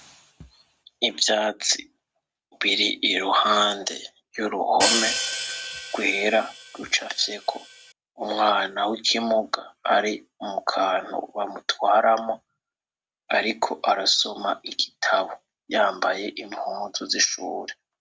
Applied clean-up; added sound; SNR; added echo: none; Hi-hat; 4 dB; none.